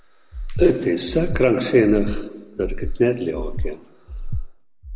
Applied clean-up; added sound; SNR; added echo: none; Breathing; 6 dB; none.